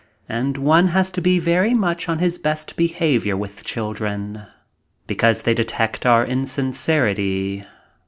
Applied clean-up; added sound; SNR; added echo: none; none; none; none.